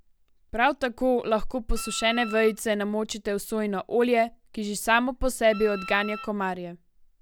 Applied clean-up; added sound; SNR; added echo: none; Wind instrument, woodwind instrument; 14 dB; none.